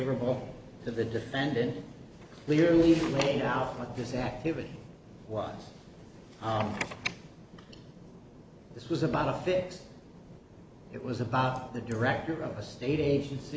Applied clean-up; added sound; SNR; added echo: none; none; none; none.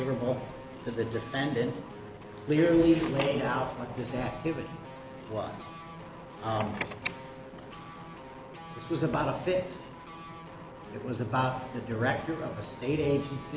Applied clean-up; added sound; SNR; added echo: none; Guitar; 14 dB; none.